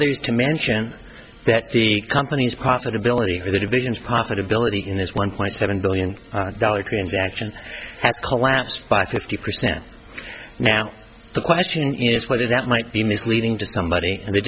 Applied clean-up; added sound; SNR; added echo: none; none; none; none.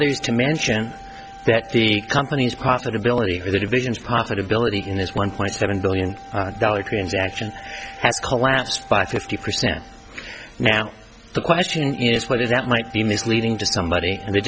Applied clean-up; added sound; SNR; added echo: none; Wind instrument, woodwind instrument; 19 dB; none.